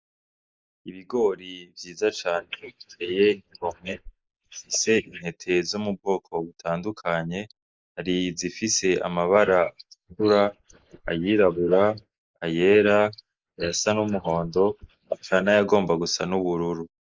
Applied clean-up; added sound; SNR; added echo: neural mask model Resemble Enhance denoiser.